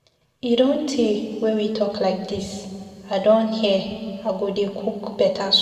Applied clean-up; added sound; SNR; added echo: none; none; none; reverberation time 2.0 s.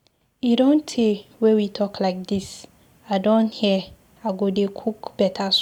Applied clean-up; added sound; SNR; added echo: none; none; none; none.